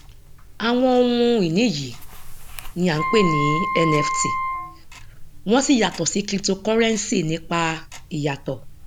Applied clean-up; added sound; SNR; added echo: none; Wind instrument, woodwind instrument + Tick-tock; 8 dB; none.